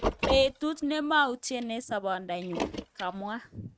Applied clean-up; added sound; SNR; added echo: neural mask model RNNoise.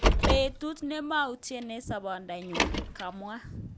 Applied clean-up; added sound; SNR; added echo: none; Car; -2 dB; none.